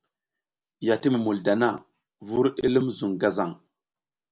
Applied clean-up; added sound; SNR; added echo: none; none; none; none.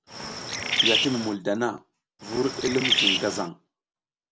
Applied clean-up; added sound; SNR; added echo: none; Bird; -3 dB; none.